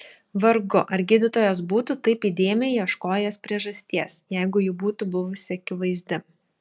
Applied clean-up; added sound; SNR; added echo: none; none; none; none.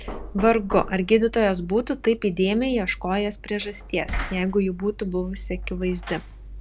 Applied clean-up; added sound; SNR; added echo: none; Knock; 11 dB; none.